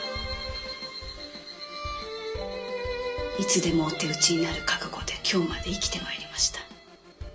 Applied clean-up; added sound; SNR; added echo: none; Drum kit; 13 dB; reverberation time 0.2 s.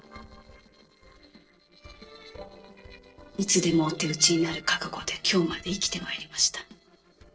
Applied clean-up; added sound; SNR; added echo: neural separator model SepFormer DNS4.